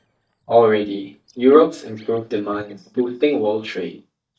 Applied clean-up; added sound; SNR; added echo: neural mask model DeepFilterNet 3.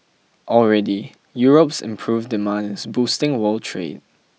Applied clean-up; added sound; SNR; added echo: none; none; none; none.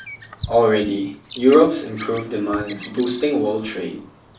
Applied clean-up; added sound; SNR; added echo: none; Bird vocalization, bird call, bird song; 8 dB; reverberation time 0.4 s.